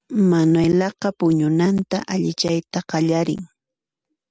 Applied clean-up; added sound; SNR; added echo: none; none; none; none.